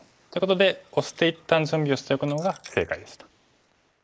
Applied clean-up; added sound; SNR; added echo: neural mask model Resemble Enhance denoiser.